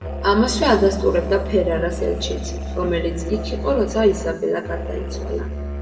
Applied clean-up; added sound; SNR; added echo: none; Musical instrument; 7 dB; reverberation time 1.8 s.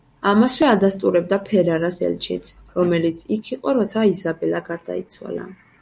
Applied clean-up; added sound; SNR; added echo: none; none; none; none.